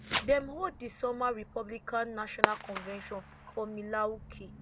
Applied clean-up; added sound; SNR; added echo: none; Fireworks; 3 dB; none.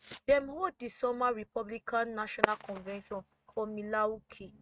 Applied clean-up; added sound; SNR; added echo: neural mask model RNNoise.